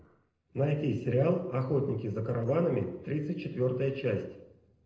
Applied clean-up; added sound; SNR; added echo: neural separator model SepFormer DNS4.